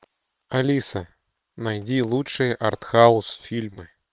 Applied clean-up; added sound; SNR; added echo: neural separator model SepFormer WHAM!.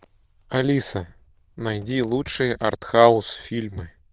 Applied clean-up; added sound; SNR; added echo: neural diffusion model UNIVERSE++.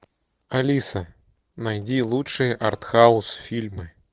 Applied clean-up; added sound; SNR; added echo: neural separator model SepFormer DNS4.